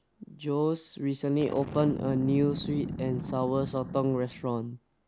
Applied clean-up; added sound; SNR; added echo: none; Boom; 10 dB; none.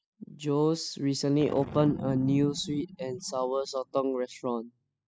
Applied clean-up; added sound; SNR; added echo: classical method spectral subtraction.